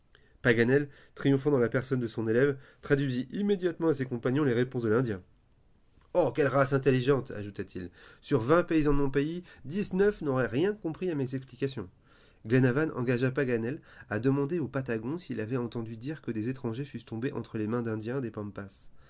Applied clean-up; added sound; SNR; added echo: none; none; none; none.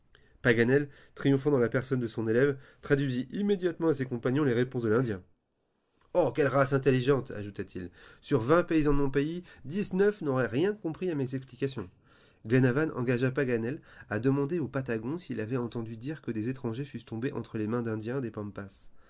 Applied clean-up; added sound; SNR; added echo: neural mask model Resemble Enhance denoiser.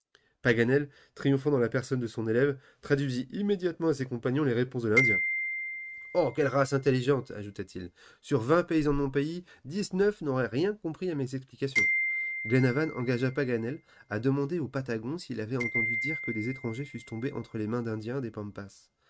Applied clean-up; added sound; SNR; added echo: neural mask model RNNoise.